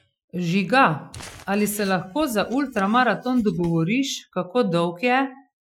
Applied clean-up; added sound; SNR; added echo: classical method Wiener filter.